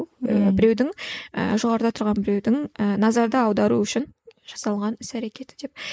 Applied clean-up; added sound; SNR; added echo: neural mask model Resemble Enhance denoiser.